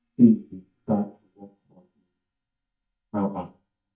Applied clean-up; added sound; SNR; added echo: neural mask model DeepFilterNet 3.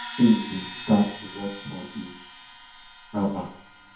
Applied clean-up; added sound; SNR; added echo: none; Crash cymbal; 14 dB; reverberation time 0.6 s.